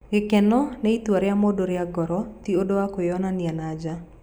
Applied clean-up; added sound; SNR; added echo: none; none; none; none.